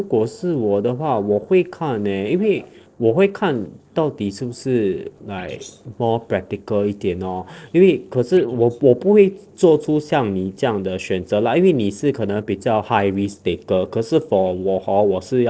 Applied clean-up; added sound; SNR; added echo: neural separator model SepFormer DNS4.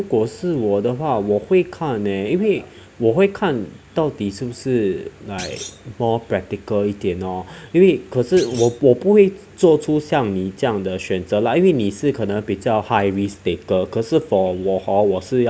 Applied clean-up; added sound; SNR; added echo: none; Thump, thud; 18 dB; none.